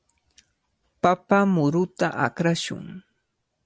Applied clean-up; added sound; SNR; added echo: none; none; none; none.